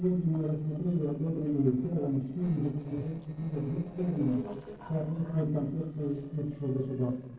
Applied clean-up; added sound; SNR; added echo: neural separator model SepFormer DNS4.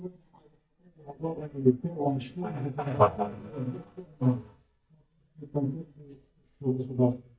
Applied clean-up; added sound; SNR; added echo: neural mask model DeepFilterNet 3.